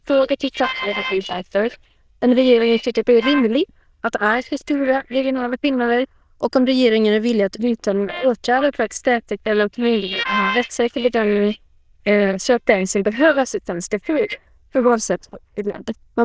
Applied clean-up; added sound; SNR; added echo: neural diffusion model UNIVERSE++.